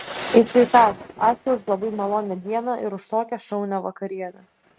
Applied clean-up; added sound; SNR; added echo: neural mask model RNNoise.